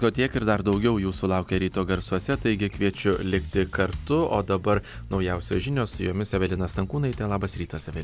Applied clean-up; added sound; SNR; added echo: none; none; none; none.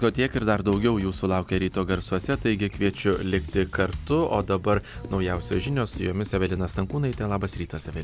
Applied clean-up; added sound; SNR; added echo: none; Printer + Run; 19 dB; none.